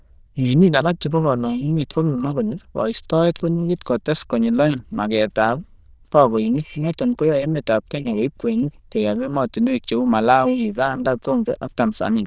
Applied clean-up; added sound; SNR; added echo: neural diffusion model UNIVERSE++.